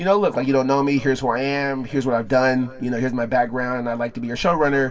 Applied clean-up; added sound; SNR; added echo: none; none; none; reverberation time 2.0 s.